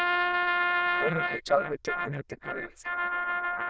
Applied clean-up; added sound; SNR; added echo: neural diffusion model UNIVERSE++.